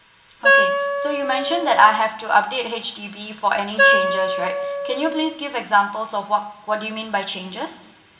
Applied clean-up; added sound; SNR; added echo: none; Wind instrument, woodwind instrument; -1 dB; reverberation time 1.0 s.